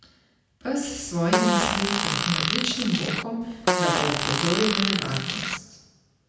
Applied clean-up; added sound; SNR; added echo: none; Fart; -2 dB; reverberation time 0.9 s.